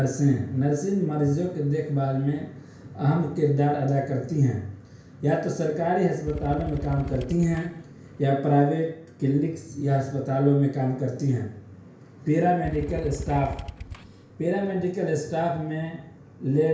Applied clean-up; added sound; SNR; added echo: none; Motorcycle / Engine; 11 dB; reverberation time 0.5 s.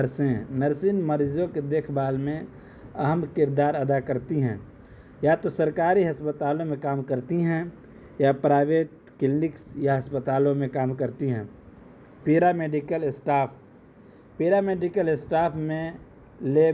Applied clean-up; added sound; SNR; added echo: none; none; none; none.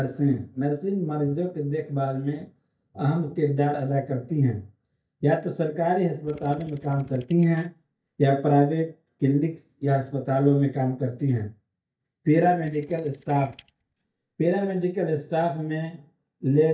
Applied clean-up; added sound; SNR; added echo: neural mask model DeepFilterNet 3.